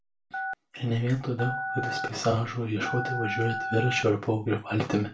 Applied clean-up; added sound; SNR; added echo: none; Telephone; 6 dB; reverberation time 0.3 s.